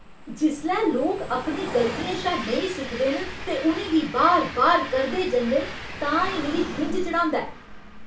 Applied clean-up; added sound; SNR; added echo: none; Train; 12 dB; reverberation time 0.3 s.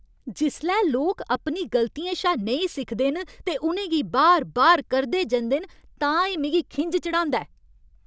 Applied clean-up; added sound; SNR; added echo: none; none; none; none.